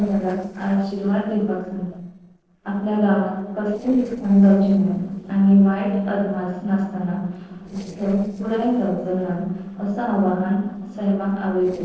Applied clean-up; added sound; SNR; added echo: neural separator model SepFormer DNS4.